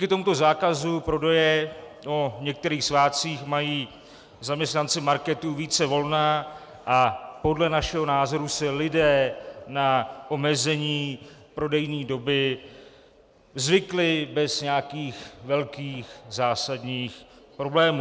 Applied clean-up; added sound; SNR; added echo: none; none; none; none.